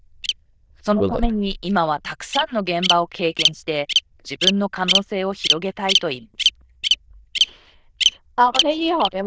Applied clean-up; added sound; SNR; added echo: neural diffusion model UNIVERSE++.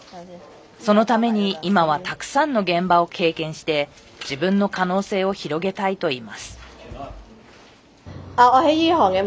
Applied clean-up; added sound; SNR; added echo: none; none; none; none.